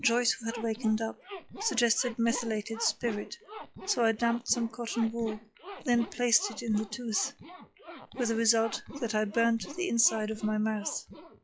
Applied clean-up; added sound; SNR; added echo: classical method log-MMSE.